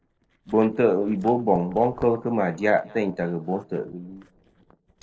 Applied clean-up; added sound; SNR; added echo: neural separator model SepFormer DNS4.